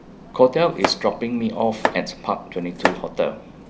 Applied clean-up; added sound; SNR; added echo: none; Domestic sounds, home sounds; 6 dB; none.